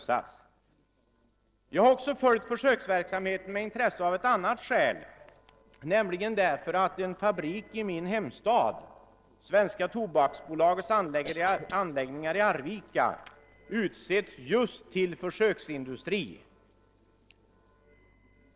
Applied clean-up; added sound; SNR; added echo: neural separator model SepFormer DNS4.